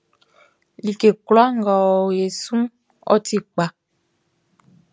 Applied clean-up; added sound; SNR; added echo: none; none; none; none.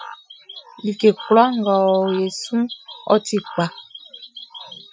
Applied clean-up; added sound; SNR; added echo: classical method Wiener filter.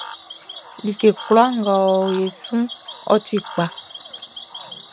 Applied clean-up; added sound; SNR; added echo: none; Cricket / Frog; 14 dB; none.